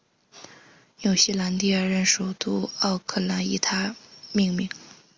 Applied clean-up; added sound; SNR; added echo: none; none; none; none.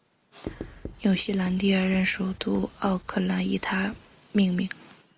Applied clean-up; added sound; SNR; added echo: none; Writing; 17 dB; none.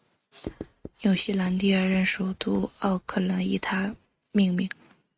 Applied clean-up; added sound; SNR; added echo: neural mask model RNNoise.